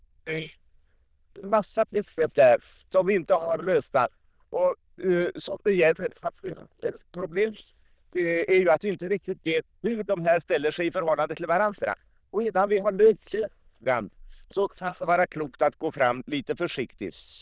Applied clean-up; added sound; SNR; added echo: neural diffusion model UNIVERSE++.